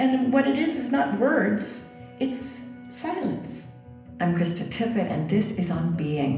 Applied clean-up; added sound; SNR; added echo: none; none; none; reverberation time 0.8 s.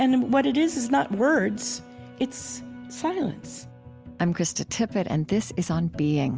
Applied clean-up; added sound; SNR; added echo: none; none; none; none.